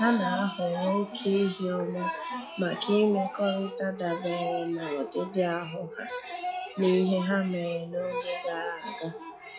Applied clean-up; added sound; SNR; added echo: classical method log-MMSE.